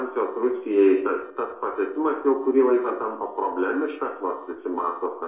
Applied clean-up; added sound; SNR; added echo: neural separator model SepFormer DNS4.